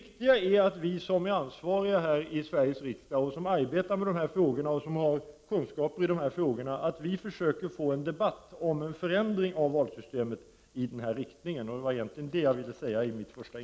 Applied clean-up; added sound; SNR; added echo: none; none; none; none.